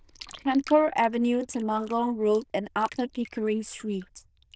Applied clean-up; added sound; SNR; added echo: neural diffusion model UNIVERSE++.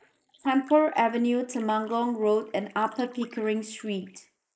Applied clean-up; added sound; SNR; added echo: neural mask model Resemble Enhance denoiser.